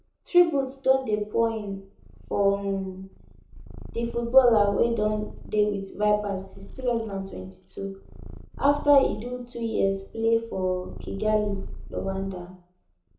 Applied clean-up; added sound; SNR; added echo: none; Purr; 12 dB; reverberation time 0.6 s.